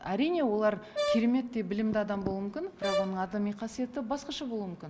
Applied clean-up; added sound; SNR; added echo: none; Brass instrument; 5 dB; none.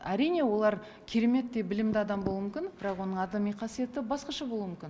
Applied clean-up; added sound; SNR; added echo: none; none; none; none.